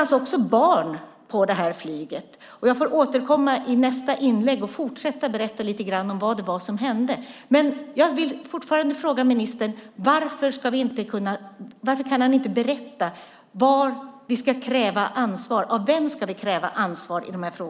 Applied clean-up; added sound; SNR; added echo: none; none; none; none.